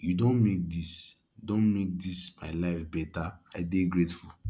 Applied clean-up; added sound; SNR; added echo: none; none; none; none.